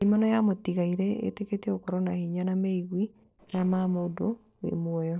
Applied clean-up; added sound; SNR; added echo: neural separator model SepFormer DNS4.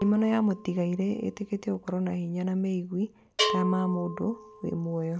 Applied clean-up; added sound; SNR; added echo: none; Bell; 9 dB; none.